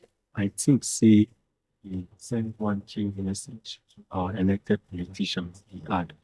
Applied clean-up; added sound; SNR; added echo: neural mask model DeepFilterNet 3.